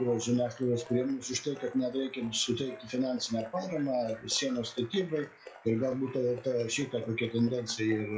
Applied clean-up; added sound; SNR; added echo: classical method WPE with log-MMSE.